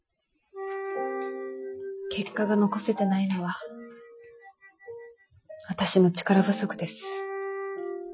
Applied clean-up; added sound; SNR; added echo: classical method Wiener filter.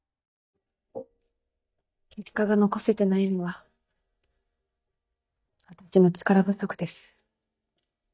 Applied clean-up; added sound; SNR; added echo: neural mask model DeepFilterNet 3.